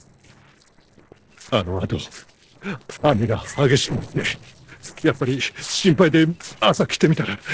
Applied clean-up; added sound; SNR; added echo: neural separator model SepFormer DNS4.